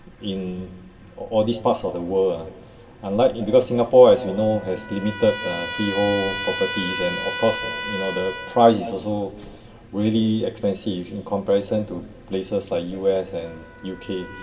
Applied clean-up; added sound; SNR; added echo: none; Trumpet; 12 dB; reverberation time 2.6 s.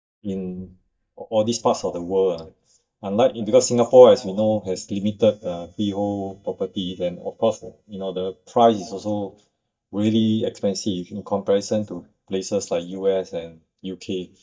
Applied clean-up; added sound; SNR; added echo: neural mask model DeepFilterNet 3.